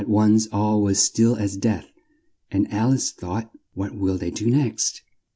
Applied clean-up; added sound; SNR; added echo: none; none; none; none.